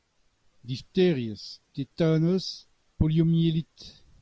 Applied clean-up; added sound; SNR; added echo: none; none; none; none.